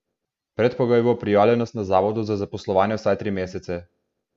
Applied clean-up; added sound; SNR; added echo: none; none; none; none.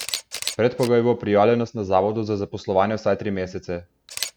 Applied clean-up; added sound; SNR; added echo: none; Camera; 14 dB; none.